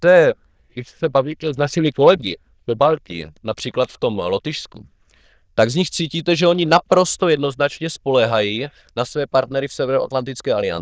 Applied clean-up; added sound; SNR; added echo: neural diffusion model UNIVERSE++.